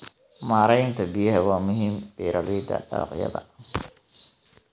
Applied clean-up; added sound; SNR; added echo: none; none; none; none.